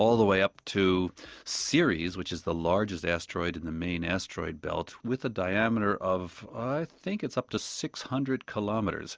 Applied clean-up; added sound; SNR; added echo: none; none; none; none.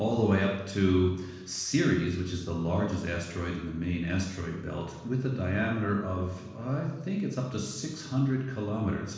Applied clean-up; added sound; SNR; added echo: none; none; none; reverberation time 1.1 s.